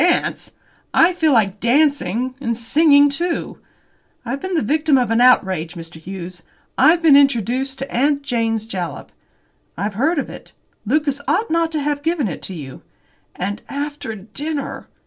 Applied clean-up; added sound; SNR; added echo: none; none; none; none.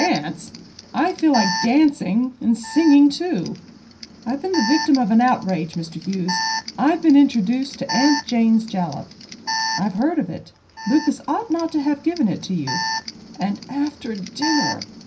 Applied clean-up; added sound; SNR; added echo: none; Alarm; 10 dB; reverberation time 0.4 s.